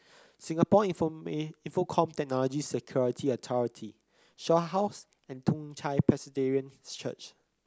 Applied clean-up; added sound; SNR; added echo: none; none; none; none.